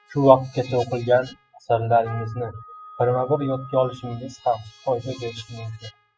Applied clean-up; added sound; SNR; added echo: classical method spectral subtraction.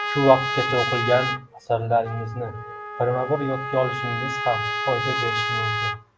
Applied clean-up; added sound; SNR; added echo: none; Trumpet; 3 dB; none.